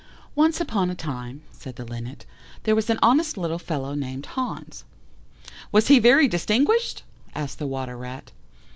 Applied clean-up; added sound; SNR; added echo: none; none; none; none.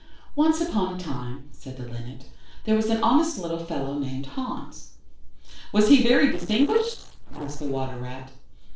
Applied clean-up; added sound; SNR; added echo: neural separator model SepFormer DNS4.